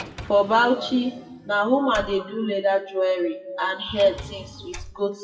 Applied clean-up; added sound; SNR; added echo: classical method WPE with log-MMSE.